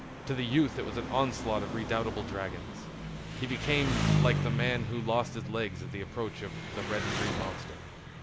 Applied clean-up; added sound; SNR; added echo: none; Engine; 1 dB; none.